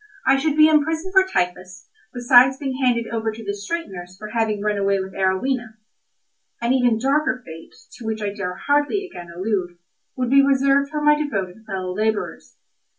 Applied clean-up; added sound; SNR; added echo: none; none; none; reverberation time 0.2 s.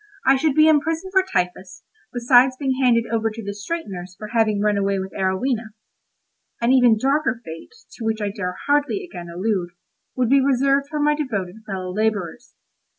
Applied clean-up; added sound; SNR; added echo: none; none; none; none.